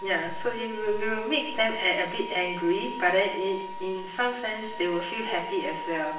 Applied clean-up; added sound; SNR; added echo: none; Wind instrument, woodwind instrument; 10 dB; reverberation time 0.8 s.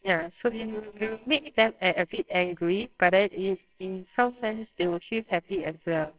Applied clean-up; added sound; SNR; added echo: neural separator model SepFormer WHAMR!.